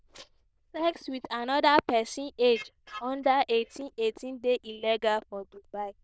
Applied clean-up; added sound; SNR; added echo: neural diffusion model UNIVERSE++.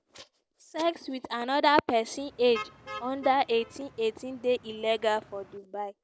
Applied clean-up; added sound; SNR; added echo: none; Motor vehicle (road); 17 dB; none.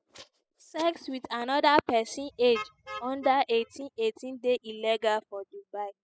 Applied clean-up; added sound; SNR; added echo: classical method spectral subtraction.